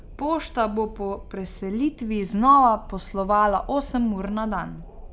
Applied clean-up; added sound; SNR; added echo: none; Wind; 16 dB; none.